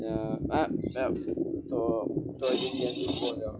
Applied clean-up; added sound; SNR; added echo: classical method log-MMSE.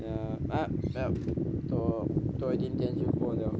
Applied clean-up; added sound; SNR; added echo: none; none; none; none.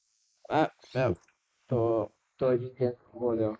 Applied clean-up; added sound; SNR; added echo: neural mask model Resemble Enhance denoiser.